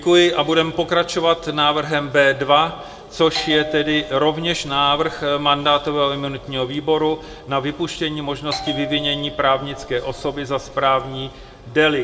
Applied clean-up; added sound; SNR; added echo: none; Bell; 13 dB; reverberation time 0.8 s.